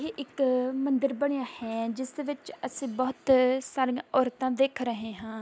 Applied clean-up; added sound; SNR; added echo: none; none; none; none.